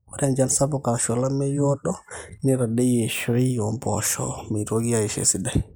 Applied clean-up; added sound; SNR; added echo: neural mask model Resemble Enhance denoiser.